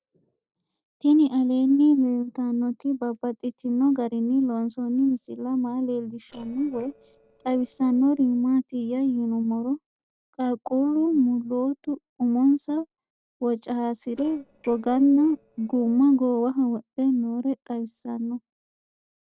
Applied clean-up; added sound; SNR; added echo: neural separator model SepFormer DNS4.